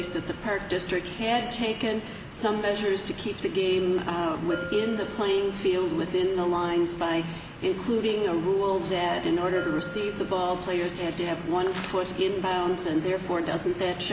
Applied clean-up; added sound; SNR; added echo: none; Bell; 19 dB; none.